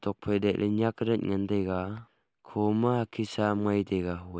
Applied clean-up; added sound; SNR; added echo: none; none; none; none.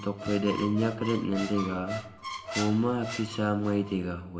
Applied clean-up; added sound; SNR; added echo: none; Squeak; 10 dB; reverberation time 1.9 s.